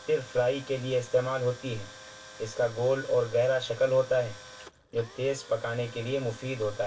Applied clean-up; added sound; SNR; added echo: none; Tools; 18 dB; reverberation time 0.2 s.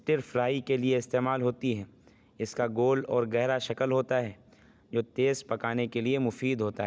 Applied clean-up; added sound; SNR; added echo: none; none; none; none.